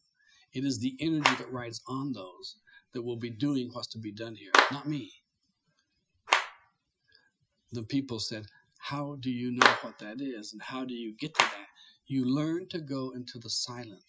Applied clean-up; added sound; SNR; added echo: classical method Wiener filter.